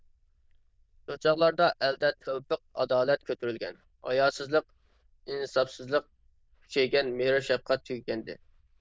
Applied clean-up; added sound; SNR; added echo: neural diffusion model UNIVERSE++.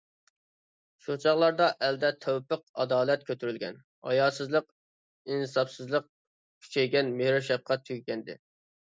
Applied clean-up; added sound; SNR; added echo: none; none; none; none.